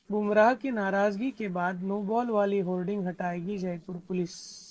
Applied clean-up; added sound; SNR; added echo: neural separator model SepFormer DNS4.